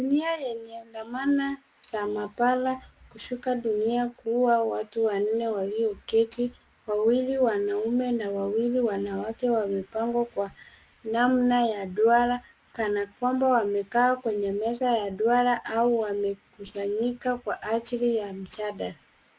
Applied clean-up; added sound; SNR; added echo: neural mask model Resemble Enhance denoiser.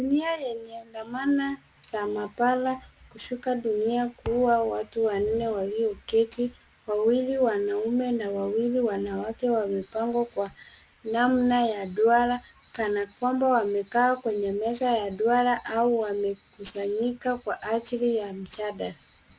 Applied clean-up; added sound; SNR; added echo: none; Thump, thud; 19 dB; none.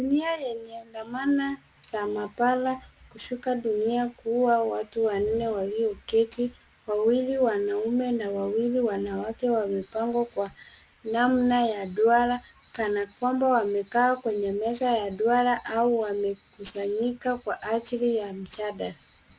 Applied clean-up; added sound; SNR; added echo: none; none; none; none.